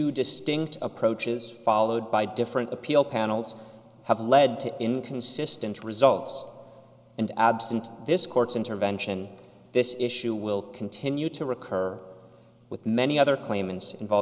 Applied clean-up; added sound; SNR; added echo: none; none; none; none.